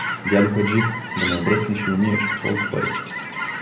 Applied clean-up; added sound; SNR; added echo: none; Chirp, tweet / Fowl; 4 dB; reverberation time 0.5 s.